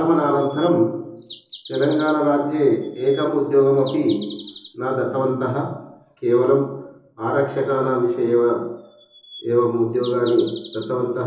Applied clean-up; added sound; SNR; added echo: none; Bird vocalization, bird call, bird song; 14 dB; reverberation time 0.8 s.